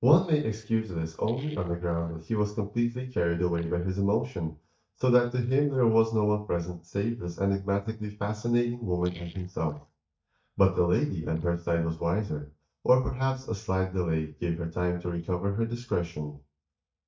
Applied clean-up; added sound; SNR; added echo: neural mask model DeepFilterNet 3.